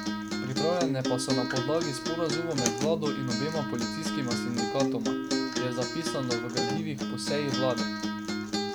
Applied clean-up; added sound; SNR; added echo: none; Acoustic guitar; -1 dB; none.